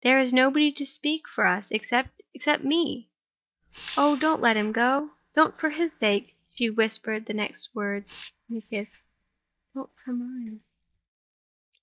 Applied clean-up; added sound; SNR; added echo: neural mask model DeepFilterNet 3.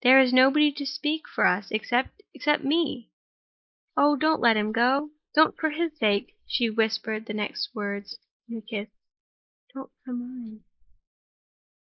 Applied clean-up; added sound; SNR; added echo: neural mask model Resemble Enhance denoiser.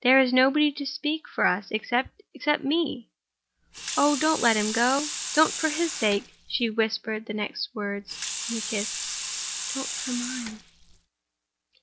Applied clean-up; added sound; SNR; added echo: none; Sink (filling or washing) / Water tap, faucet; 6 dB; none.